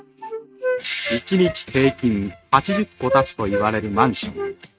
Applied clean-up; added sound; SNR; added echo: neural mask model RNNoise.